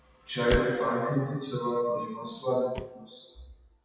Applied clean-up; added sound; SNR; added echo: classical method WPE with log-MMSE.